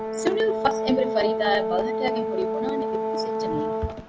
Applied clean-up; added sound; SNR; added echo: none; Brass instrument; 0 dB; none.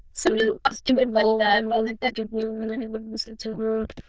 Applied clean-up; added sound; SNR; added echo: neural diffusion model UNIVERSE++.